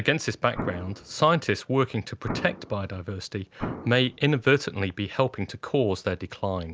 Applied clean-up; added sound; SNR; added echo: none; Explosion; 11 dB; none.